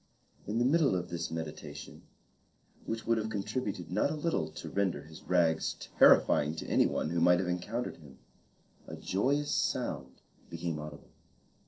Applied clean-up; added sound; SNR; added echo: neural separator model SepFormer DNS4.